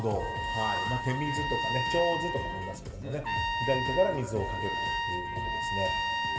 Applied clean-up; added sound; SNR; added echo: none; Trumpet; 0 dB; reverberation time 2.0 s.